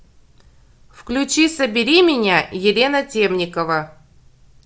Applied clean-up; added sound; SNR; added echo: none; none; none; none.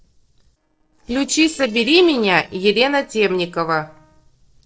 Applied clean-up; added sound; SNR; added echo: neural separator model SepFormer DNS4.